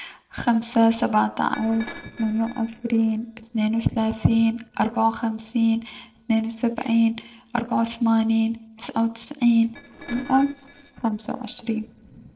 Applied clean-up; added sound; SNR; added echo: neural separator model SepFormer DNS4.